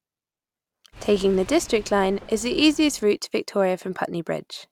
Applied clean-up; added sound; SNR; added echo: none; Engine / Car; 19 dB; none.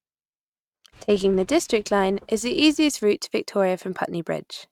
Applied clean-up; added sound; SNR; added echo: neural mask model RNNoise.